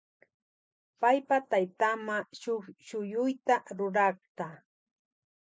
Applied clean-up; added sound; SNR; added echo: none; none; none; none.